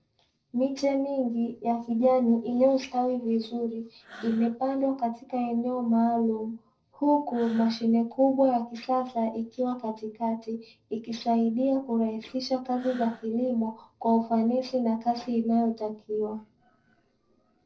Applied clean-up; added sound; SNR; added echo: neural separator model SepFormer DNS4.